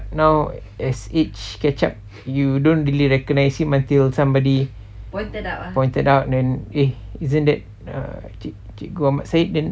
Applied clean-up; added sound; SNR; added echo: none; none; none; none.